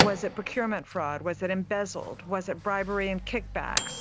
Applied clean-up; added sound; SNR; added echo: none; Microwave oven / Bell; 2 dB; none.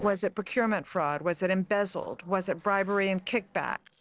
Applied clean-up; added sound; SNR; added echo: neural separator model SepFormer DNS4.